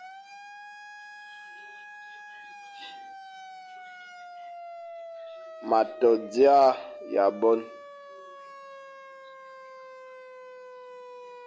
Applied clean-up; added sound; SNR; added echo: none; Siren; 14 dB; none.